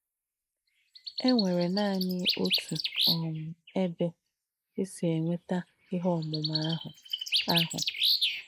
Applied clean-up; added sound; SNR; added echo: neural mask model Resemble Enhance denoiser.